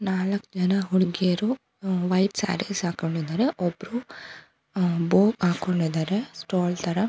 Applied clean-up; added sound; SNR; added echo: none; none; none; none.